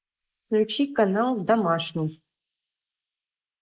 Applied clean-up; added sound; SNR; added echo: neural mask model Resemble Enhance denoiser.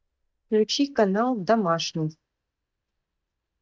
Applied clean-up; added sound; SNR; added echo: neural mask model DeepFilterNet 3.